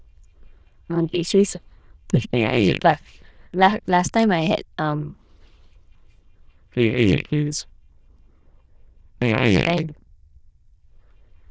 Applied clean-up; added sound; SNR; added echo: neural diffusion model UNIVERSE++.